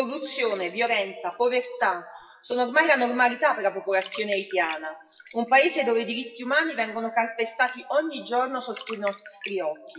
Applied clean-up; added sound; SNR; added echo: classical method WPE with log-MMSE.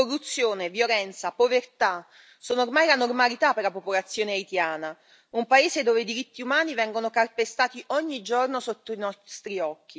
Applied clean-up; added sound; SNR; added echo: none; none; none; none.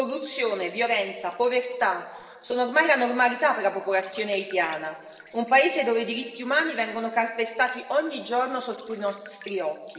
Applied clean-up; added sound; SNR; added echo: neural separator model SepFormer DNS4.